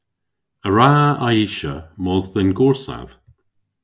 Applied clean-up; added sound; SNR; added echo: none; none; none; none.